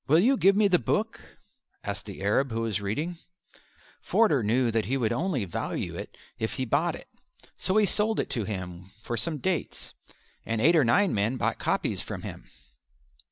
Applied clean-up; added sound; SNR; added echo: none; none; none; none.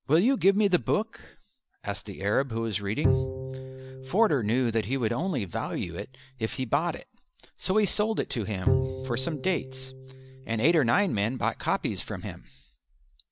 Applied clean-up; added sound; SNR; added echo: none; Bowed string instrument; 6 dB; none.